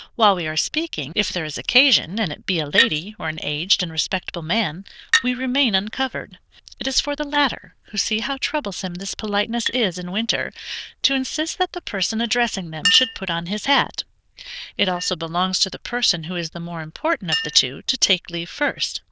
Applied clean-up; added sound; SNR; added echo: neural diffusion model UNIVERSE++.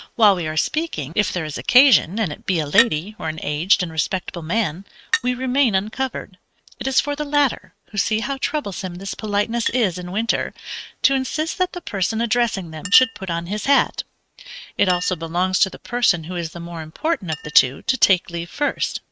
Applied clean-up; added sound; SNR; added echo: neural mask model RNNoise.